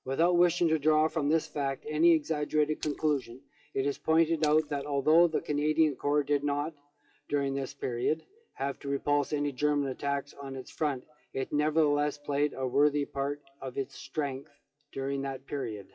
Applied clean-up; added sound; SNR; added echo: classical method WPE with log-MMSE.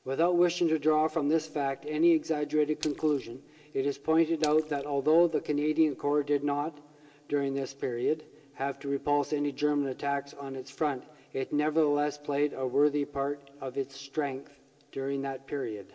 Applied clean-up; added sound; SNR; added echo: none; Splash, splatter; 18 dB; reverberation time 2.2 s.